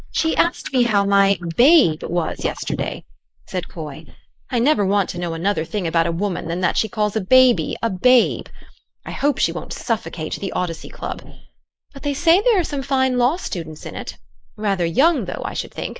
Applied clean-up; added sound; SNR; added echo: neural mask model Resemble Enhance denoiser.